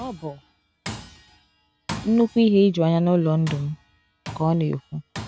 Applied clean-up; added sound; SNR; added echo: none; Tools; 16 dB; none.